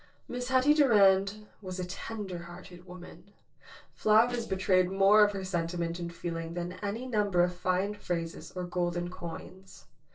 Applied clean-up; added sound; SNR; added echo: neural separator model SepFormer DNS4.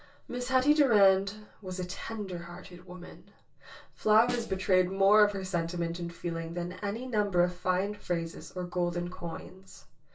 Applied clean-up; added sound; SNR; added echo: none; Snare drum; 15 dB; reverberation time 0.2 s.